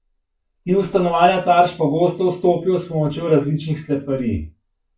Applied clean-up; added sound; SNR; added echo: none; none; none; reverberation time 0.3 s.